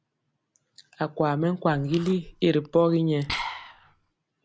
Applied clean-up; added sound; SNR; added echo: none; Liquid; 12 dB; none.